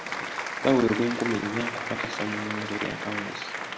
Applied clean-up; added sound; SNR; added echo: none; Applause; 4 dB; none.